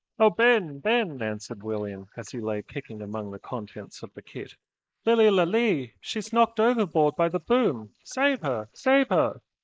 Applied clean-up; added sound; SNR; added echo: neural mask model Resemble Enhance denoiser.